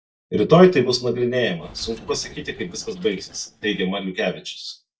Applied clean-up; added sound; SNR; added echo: neural mask model DeepFilterNet 3.